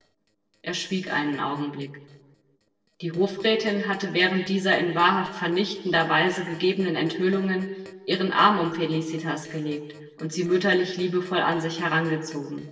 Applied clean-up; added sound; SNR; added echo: neural separator model SepFormer DNS4.